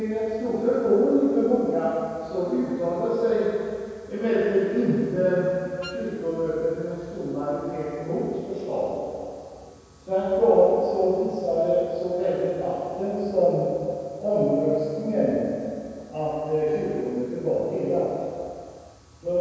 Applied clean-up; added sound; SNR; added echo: none; Wind instrument, woodwind instrument; 19 dB; reverberation time 2.2 s.